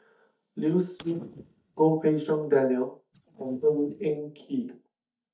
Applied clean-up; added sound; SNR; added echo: neural mask model DeepFilterNet 3.